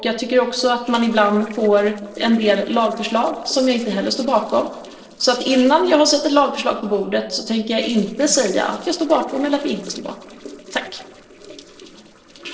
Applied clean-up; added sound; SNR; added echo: neural separator model SepFormer DNS4.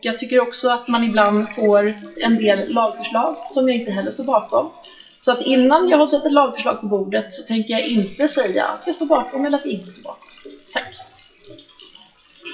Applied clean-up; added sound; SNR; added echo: classical method WPE with log-MMSE.